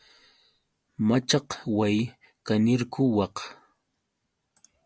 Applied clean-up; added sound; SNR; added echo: none; none; none; none.